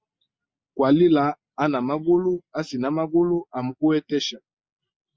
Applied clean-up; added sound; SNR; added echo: none; none; none; none.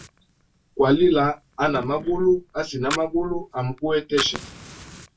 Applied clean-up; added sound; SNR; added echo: none; Fire; 14 dB; reverberation time 0.1 s.